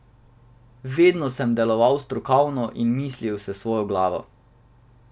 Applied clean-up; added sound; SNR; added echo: none; none; none; none.